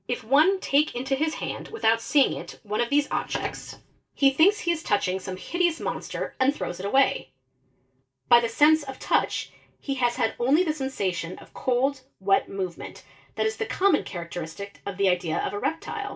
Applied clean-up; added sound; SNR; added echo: none; none; none; reverberation time 0.2 s.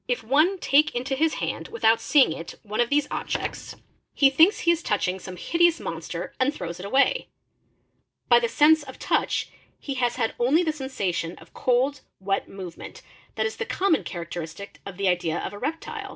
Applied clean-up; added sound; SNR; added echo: none; none; none; none.